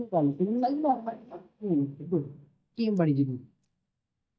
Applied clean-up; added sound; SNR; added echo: neural mask model DeepFilterNet 3.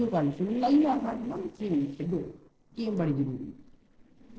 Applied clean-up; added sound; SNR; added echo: neural separator model SepFormer DNS4.